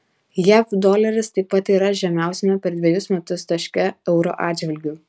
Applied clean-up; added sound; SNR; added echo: none; none; none; none.